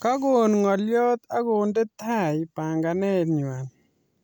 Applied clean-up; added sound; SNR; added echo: none; none; none; none.